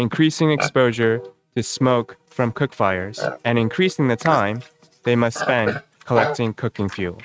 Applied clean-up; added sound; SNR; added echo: neural mask model RNNoise.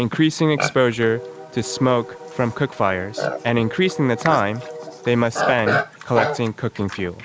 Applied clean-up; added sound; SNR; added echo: none; Livestock, farm animals, working animals; 7 dB; none.